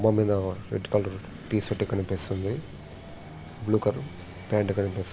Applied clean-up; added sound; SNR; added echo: none; Engine / Vehicle; 15 dB; none.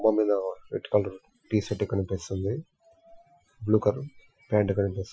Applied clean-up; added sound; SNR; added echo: classical method Wiener filter.